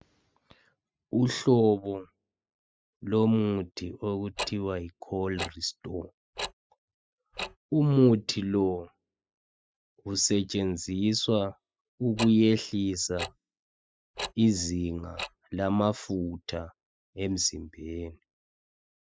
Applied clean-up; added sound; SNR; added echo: classical method spectral subtraction.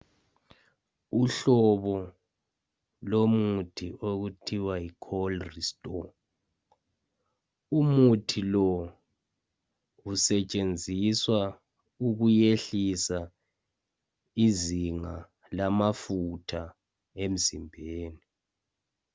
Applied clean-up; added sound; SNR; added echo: none; none; none; none.